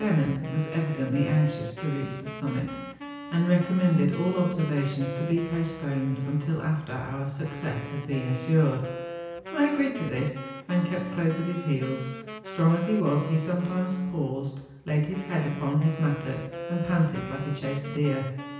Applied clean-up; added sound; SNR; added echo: none; Wind instrument, woodwind instrument; 12 dB; reverberation time 0.9 s.